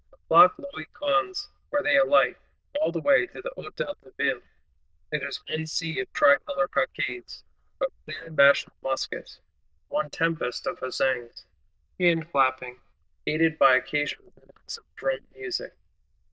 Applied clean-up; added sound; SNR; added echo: neural diffusion model UNIVERSE++.